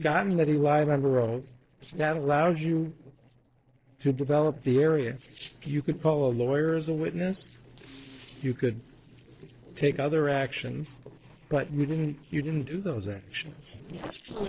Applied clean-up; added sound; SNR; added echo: neural separator model SepFormer DNS4.